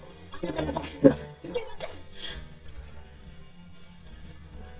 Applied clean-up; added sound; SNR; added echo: neural mask model DeepFilterNet 3.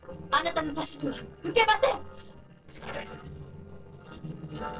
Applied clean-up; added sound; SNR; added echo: neural separator model SepFormer DNS4.